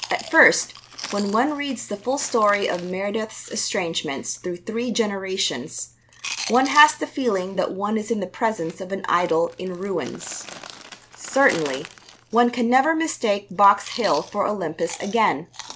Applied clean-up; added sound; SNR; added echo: none; Chewing, mastication; 17 dB; none.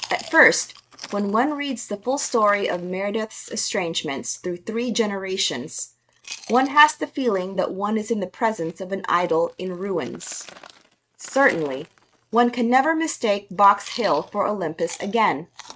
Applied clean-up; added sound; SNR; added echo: neural mask model RNNoise.